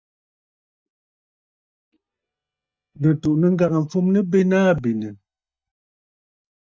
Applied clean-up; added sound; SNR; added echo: neural mask model DeepFilterNet 3.